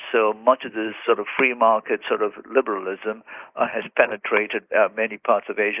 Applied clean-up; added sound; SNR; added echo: neural mask model Resemble Enhance denoiser.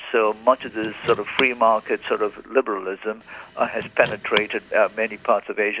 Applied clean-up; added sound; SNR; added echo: none; Car; 13 dB; none.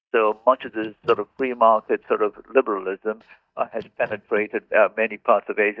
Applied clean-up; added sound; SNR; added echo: neural mask model DeepFilterNet 3.